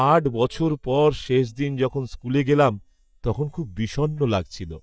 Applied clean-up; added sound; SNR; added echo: neural mask model DeepFilterNet 3.